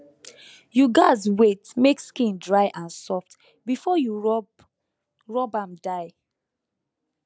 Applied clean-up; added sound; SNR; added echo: none; none; none; none.